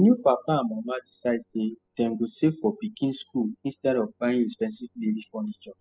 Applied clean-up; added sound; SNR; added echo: classical method spectral subtraction.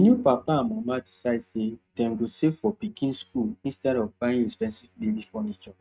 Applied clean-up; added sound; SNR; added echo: neural mask model RNNoise.